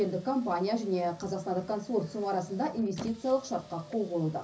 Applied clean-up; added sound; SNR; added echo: none; Squeak; 19 dB; reverberation time 0.4 s.